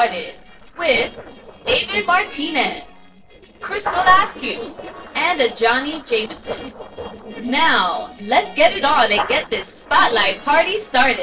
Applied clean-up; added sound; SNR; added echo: neural separator model SepFormer DNS4.